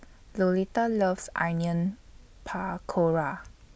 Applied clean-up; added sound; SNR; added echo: none; none; none; none.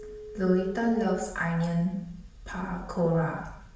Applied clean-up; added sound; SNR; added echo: none; Telephone; 18 dB; reverberation time 0.7 s.